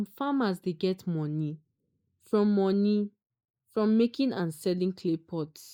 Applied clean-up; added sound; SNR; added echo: neural mask model Resemble Enhance denoiser.